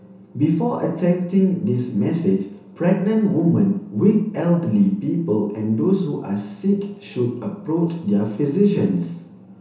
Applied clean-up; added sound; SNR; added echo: none; none; none; reverberation time 0.8 s.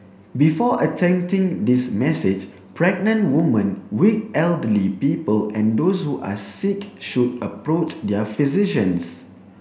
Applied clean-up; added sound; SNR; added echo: none; none; none; none.